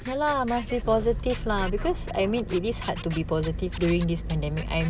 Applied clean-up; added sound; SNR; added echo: none; Scratching (performance technique); 18 dB; none.